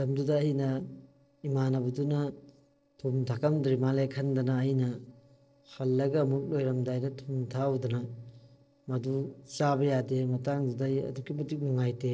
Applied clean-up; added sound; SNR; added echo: neural separator model SepFormer DNS4.